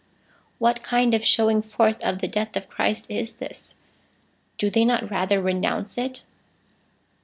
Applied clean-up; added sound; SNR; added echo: none; none; none; none.